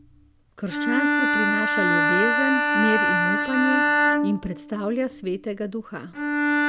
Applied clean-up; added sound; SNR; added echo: none; Bowed string instrument; -4 dB; none.